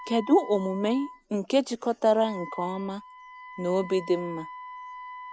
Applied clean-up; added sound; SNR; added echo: none; Wind instrument, woodwind instrument; 15 dB; none.